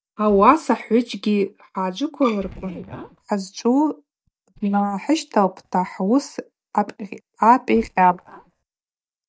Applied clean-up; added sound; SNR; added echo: neural mask model DeepFilterNet 3.